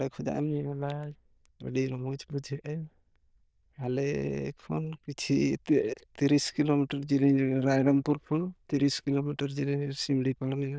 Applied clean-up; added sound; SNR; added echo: neural diffusion model UNIVERSE++.